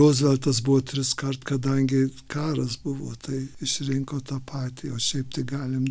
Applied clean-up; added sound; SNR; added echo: none; none; none; none.